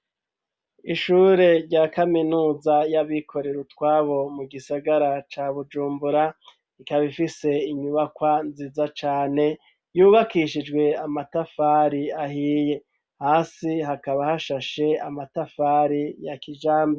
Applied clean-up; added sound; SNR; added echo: none; none; none; none.